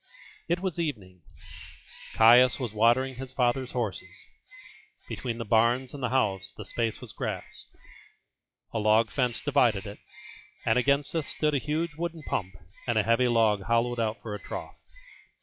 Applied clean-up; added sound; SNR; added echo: classical method log-MMSE.